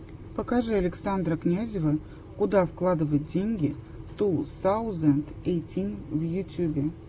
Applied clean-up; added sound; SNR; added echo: none; none; none; none.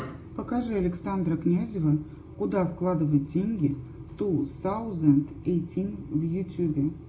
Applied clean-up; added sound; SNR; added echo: none; none; none; reverberation time 0.3 s.